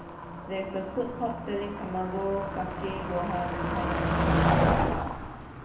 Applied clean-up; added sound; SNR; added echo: none; Motor vehicle (road); -5 dB; reverberation time 0.8 s.